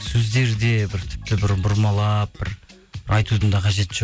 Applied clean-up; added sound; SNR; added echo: none; none; none; none.